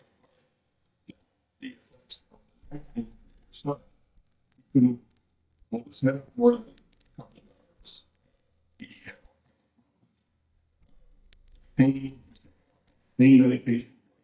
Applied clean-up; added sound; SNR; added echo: neural mask model DeepFilterNet 3.